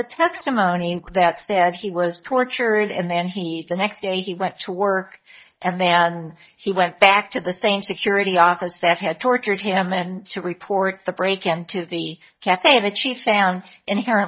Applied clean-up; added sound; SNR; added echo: neural mask model DeepFilterNet 3.